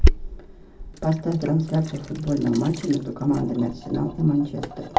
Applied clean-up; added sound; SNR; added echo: none; Sink (filling or washing); 1 dB; reverberation time 0.4 s.